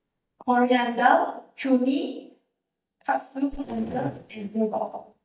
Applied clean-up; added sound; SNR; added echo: neural mask model DeepFilterNet 3.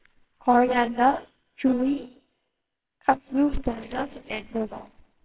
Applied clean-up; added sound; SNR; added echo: neural separator model SepFormer WHAMR!.